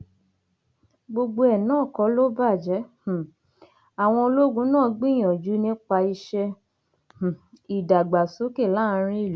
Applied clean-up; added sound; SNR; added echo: none; none; none; none.